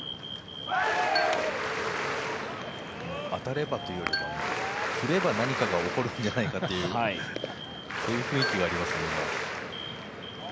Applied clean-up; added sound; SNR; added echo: none; Marimba, xylophone; 10 dB; none.